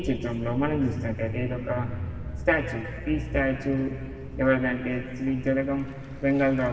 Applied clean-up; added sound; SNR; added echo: none; Mechanisms / Bicycle; 9 dB; reverberation time 2.4 s.